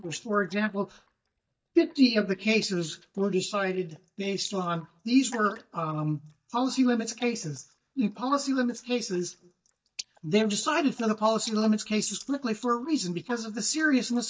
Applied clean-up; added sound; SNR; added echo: neural mask model DeepFilterNet 3.